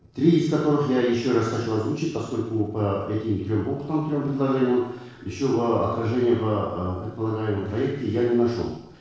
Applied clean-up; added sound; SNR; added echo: neural separator model SepFormer DNS4.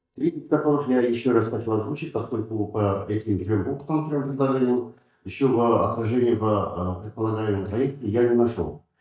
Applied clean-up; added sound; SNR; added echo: neural mask model DeepFilterNet 3.